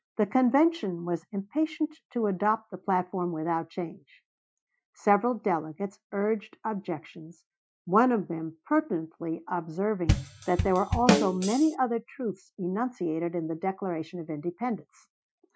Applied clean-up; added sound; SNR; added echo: classical method Wiener filter.